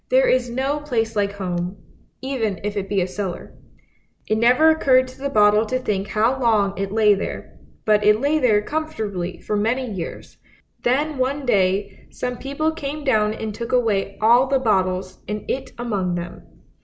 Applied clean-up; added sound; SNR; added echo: none; none; none; none.